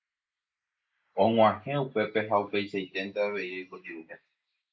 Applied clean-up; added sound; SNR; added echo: neural mask model Resemble Enhance denoiser.